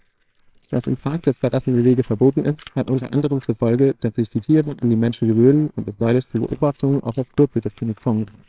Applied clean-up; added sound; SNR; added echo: neural separator model SepFormer WHAMR!.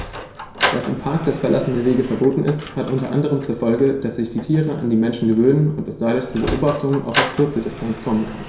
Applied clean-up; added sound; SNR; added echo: none; Sliding door; 10 dB; reverberation time 0.7 s.